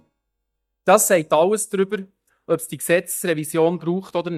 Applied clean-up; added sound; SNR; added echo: neural mask model DeepFilterNet 3.